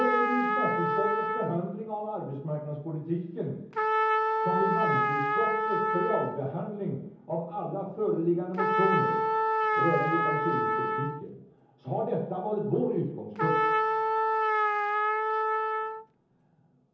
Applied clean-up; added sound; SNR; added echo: none; Trumpet; -3 dB; reverberation time 0.7 s.